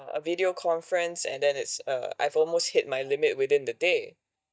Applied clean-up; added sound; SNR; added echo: neural mask model DeepFilterNet 3.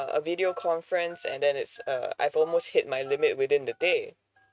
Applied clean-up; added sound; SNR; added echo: neural mask model RNNoise.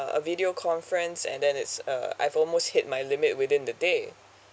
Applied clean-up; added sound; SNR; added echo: none; none; none; none.